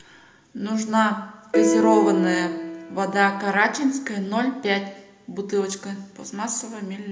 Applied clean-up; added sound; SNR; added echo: none; Piano; 1 dB; reverberation time 0.7 s.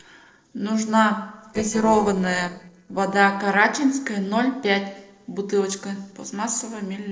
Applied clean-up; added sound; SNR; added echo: neural separator model SepFormer DNS4.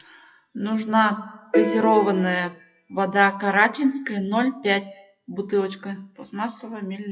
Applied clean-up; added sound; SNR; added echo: classical method WPE with log-MMSE.